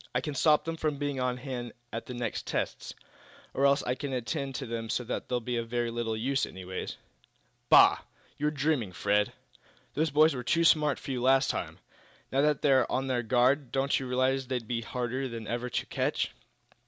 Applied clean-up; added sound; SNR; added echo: none; none; none; none.